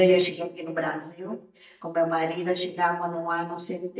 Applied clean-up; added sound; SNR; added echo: neural mask model DeepFilterNet 3.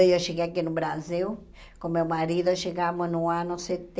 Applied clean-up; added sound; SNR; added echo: none; none; none; none.